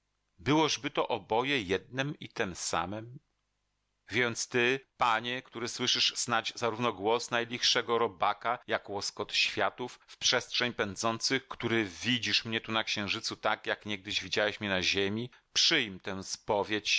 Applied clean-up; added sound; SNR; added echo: none; none; none; none.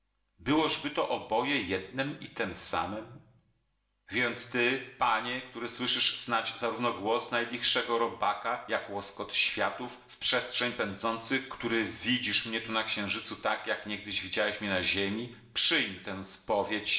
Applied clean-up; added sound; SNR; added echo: none; none; none; reverberation time 0.7 s.